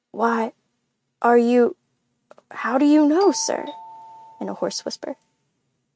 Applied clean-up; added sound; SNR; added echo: neural mask model RNNoise.